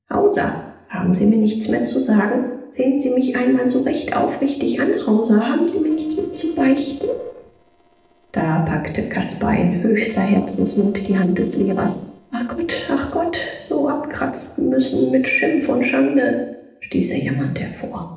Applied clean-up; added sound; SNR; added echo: neural separator model SepFormer DNS4.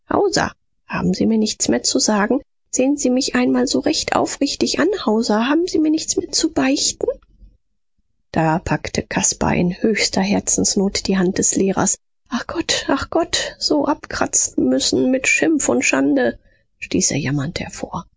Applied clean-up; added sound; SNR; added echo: none; none; none; none.